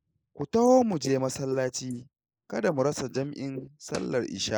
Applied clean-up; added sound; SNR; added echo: neural mask model Resemble Enhance denoiser.